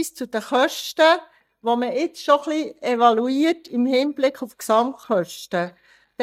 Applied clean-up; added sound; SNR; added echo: neural mask model DeepFilterNet 3.